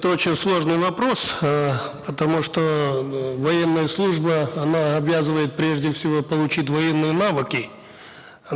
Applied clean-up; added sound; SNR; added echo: none; none; none; none.